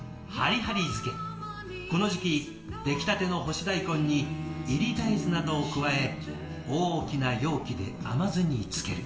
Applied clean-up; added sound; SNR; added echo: none; Bowed string instrument; 12 dB; reverberation time 1.6 s.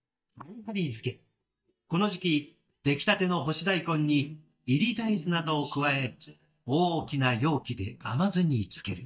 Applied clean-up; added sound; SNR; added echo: neural mask model DeepFilterNet 3.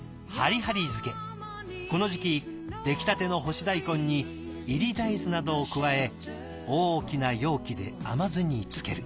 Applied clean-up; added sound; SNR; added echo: none; none; none; none.